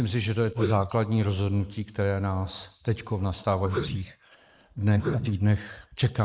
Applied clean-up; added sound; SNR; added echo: neural mask model Resemble Enhance denoiser.